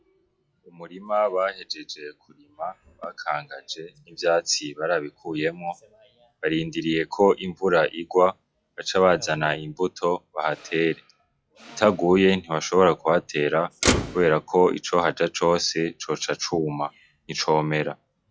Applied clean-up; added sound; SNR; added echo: classical method log-MMSE.